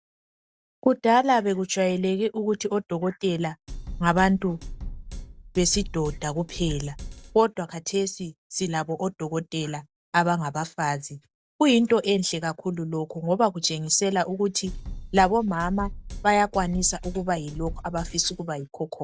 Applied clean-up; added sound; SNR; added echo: none; Drum kit; 10 dB; none.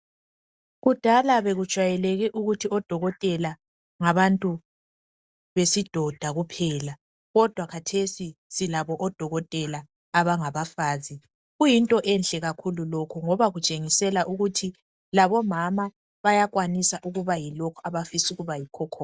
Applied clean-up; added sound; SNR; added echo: none; none; none; none.